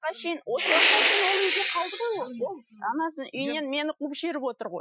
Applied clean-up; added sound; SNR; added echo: classical method Wiener filter.